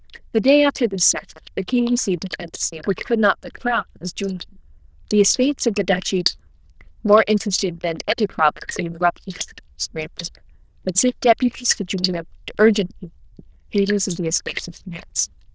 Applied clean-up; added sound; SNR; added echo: neural diffusion model UNIVERSE++.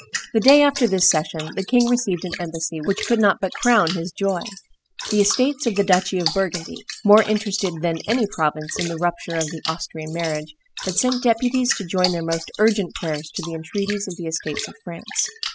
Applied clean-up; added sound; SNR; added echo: classical method spectral subtraction.